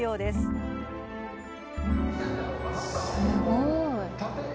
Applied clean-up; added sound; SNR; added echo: none; Organ; 2 dB; none.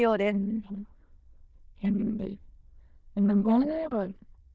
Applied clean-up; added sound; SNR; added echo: neural diffusion model UNIVERSE++.